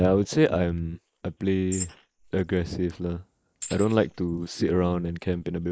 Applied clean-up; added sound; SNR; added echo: neural mask model Resemble Enhance denoiser.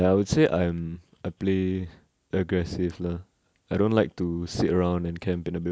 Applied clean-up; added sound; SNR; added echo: none; none; none; none.